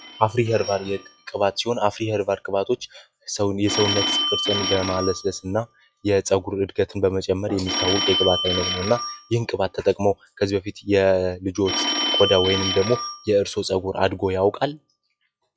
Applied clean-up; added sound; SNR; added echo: classical method log-MMSE.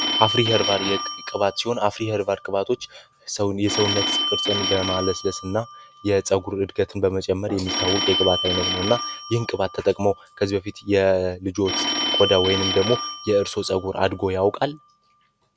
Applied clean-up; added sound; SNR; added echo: none; Telephone; 5 dB; none.